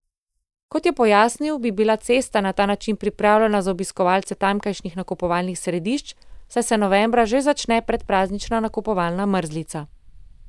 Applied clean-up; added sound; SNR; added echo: neural mask model DeepFilterNet 3.